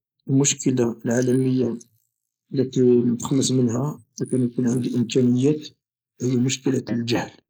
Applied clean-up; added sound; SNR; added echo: neural mask model Resemble Enhance denoiser.